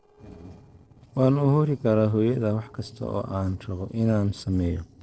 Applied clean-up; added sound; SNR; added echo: neural separator model SepFormer DNS4.